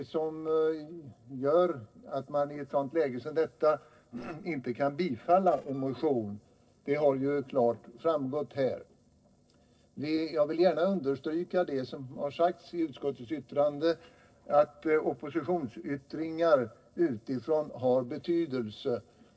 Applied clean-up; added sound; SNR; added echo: neural separator model SepFormer DNS4.